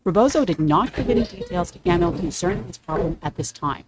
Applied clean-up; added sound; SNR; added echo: neural mask model RNNoise.